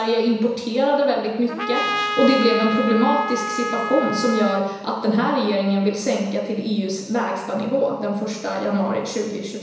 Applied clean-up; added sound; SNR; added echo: none; Trumpet; 5 dB; reverberation time 1.0 s.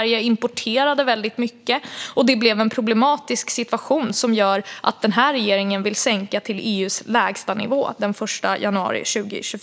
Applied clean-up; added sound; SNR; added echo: none; none; none; none.